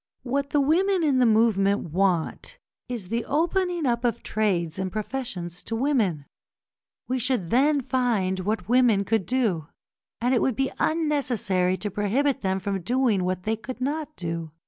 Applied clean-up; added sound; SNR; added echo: none; none; none; none.